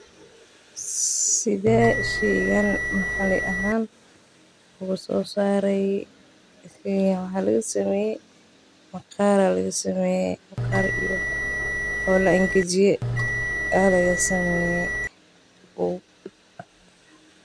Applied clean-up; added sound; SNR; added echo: none; Bell; 2 dB; none.